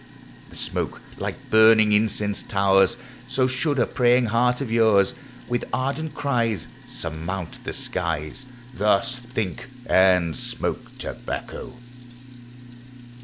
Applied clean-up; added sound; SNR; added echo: none; Sink (filling or washing); 18 dB; none.